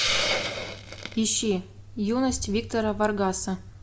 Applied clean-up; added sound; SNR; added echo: none; Hiss; 6 dB; none.